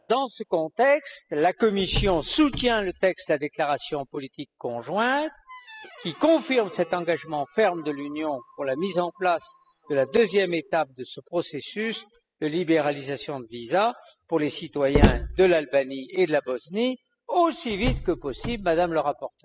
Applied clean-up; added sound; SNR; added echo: classical method spectral subtraction.